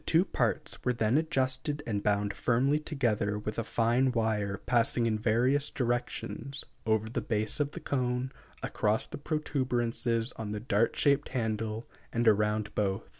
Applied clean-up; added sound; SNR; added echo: none; none; none; none.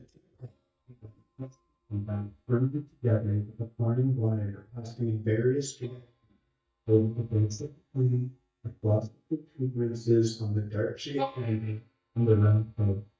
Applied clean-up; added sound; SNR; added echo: neural mask model DeepFilterNet 3.